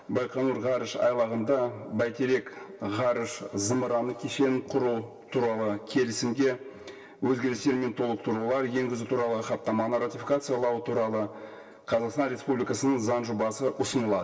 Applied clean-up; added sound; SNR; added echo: none; none; none; reverberation time 0.2 s.